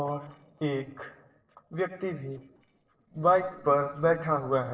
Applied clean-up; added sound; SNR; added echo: neural separator model SepFormer DNS4.